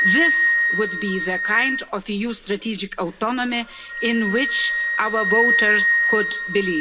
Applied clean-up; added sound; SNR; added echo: none; Wind instrument, woodwind instrument; -2 dB; reverberation time 0.3 s.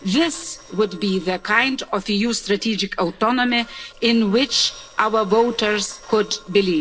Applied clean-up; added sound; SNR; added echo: neural separator model SepFormer DNS4.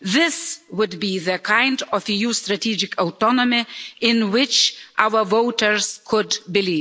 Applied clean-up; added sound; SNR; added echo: none; none; none; none.